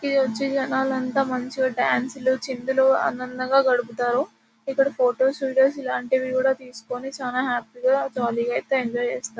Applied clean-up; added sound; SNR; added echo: none; none; none; none.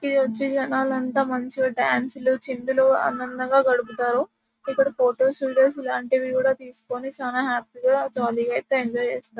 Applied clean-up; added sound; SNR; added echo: neural mask model RNNoise.